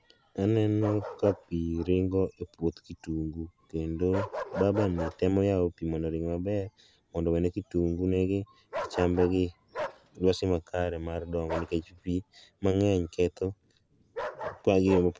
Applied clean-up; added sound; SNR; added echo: none; Bark; 13 dB; none.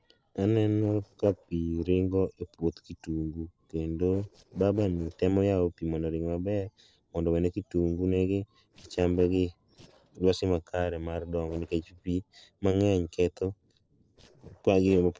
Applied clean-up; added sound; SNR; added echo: neural separator model SepFormer DNS4.